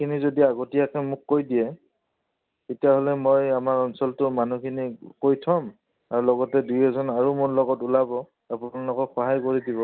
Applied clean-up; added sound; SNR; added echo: none; none; none; none.